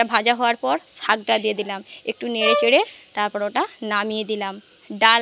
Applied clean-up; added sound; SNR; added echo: none; Brass instrument; 5 dB; none.